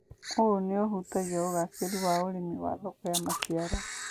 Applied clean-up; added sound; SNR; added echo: none; Camera; 10 dB; none.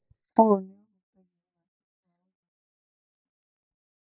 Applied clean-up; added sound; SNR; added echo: neural mask model DeepFilterNet 3.